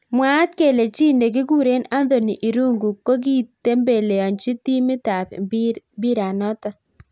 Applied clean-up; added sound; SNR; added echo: none; none; none; none.